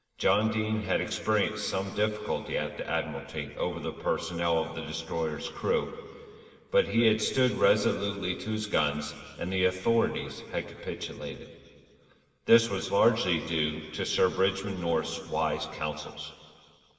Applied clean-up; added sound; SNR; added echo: none; none; none; reverberation time 2.3 s.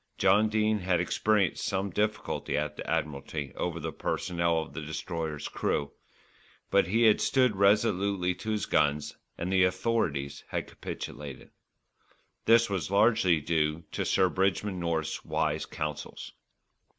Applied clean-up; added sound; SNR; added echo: none; none; none; none.